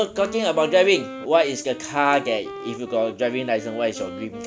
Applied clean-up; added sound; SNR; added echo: none; Wind instrument, woodwind instrument; 13 dB; none.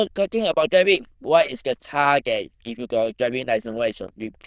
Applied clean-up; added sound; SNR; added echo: neural diffusion model UNIVERSE++.